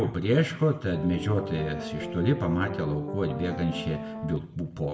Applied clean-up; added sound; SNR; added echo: none; Piano; 7 dB; reverberation time 0.7 s.